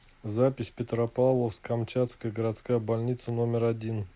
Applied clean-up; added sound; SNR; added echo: none; none; none; none.